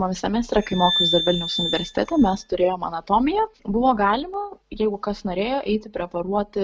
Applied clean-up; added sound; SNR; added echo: none; Glass; 5 dB; none.